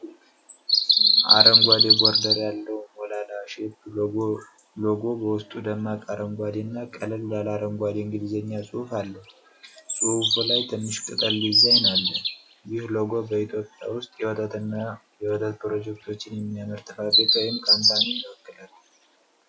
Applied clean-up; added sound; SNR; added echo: none; Bird vocalization, bird call, bird song; -3 dB; none.